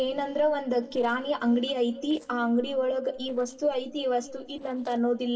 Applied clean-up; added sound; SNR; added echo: neural separator model SepFormer DNS4.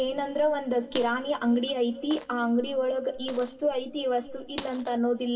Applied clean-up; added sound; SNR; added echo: none; Coin (dropping); 15 dB; reverberation time 2.5 s.